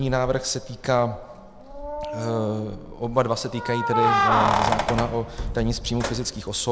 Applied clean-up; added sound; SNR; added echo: none; Keys jangling; 1 dB; none.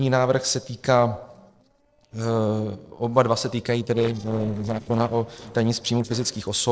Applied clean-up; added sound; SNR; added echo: neural separator model SepFormer DNS4.